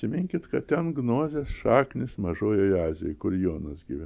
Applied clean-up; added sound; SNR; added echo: none; none; none; none.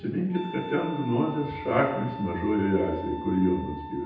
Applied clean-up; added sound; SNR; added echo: none; Wind instrument, woodwind instrument; 12 dB; reverberation time 0.9 s.